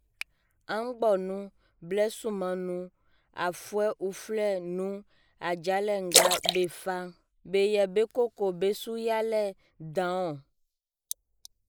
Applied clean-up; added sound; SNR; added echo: neural mask model Resemble Enhance denoiser.